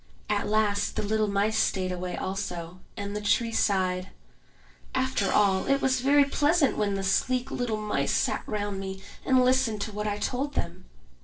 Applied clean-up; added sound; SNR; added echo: neural separator model SepFormer DNS4.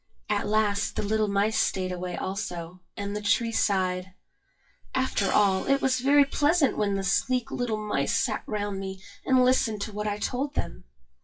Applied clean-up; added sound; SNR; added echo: classical method WPE with log-MMSE.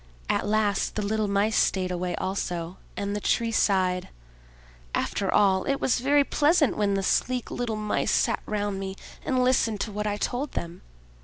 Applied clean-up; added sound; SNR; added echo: none; none; none; none.